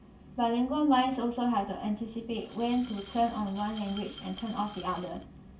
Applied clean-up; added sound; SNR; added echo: none; Glass; 11 dB; reverberation time 0.2 s.